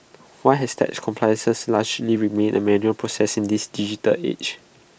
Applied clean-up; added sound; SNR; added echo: none; none; none; none.